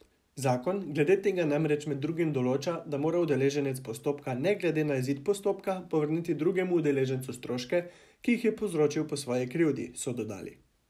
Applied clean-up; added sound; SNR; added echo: none; none; none; none.